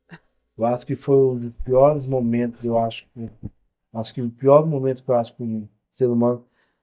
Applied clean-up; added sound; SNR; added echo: neural mask model DeepFilterNet 3.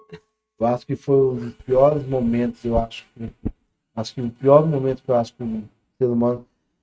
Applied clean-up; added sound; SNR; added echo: neural mask model RNNoise.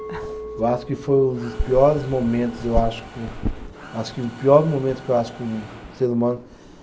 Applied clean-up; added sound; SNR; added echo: none; Chink, clink + Mechanisms; 16 dB; none.